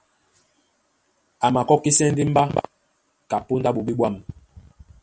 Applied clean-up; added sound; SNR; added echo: none; none; none; none.